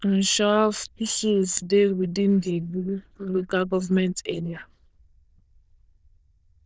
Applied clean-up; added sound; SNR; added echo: neural diffusion model UNIVERSE++.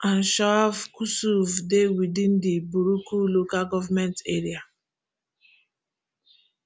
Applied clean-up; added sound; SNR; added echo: none; none; none; none.